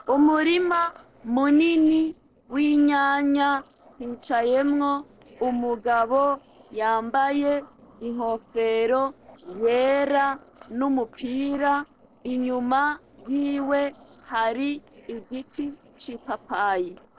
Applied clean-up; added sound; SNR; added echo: neural separator model SepFormer DNS4.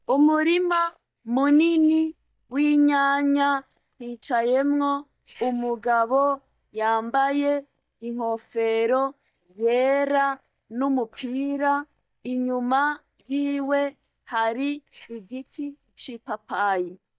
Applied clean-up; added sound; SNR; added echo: neural mask model DeepFilterNet 3.